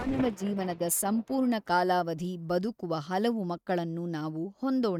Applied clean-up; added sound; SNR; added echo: neural mask model RNNoise.